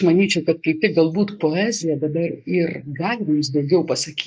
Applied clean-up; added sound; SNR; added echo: neural mask model Resemble Enhance denoiser.